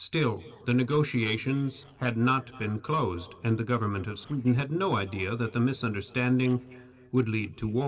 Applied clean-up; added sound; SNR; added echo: neural separator model SepFormer DNS4.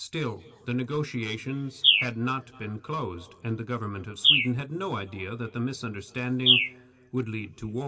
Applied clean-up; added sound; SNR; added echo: none; Bird; -4 dB; reverberation time 2.7 s.